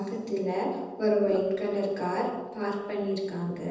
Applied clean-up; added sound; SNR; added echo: neural separator model SepFormer DNS4.